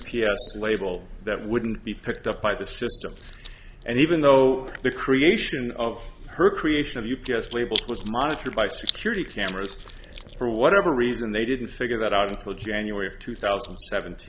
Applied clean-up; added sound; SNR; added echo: none; Chewing, mastication; 15 dB; none.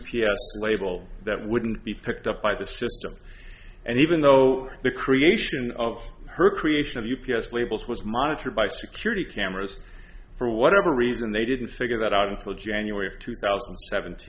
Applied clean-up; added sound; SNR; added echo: none; none; none; none.